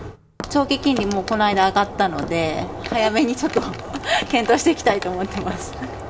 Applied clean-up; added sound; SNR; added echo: none; Walk, footsteps; 16 dB; reverberation time 2.8 s.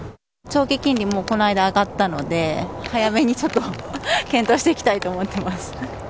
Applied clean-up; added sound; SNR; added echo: none; none; none; none.